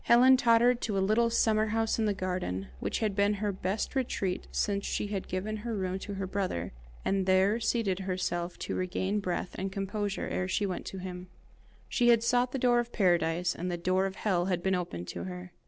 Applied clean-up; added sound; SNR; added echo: none; Mechanical fan; 20 dB; none.